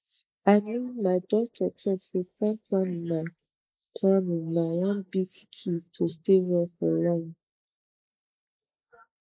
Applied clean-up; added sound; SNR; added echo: neural mask model Resemble Enhance denoiser.